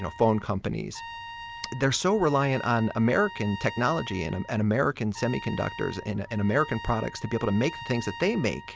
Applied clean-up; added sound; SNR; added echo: none; Trumpet; 15 dB; none.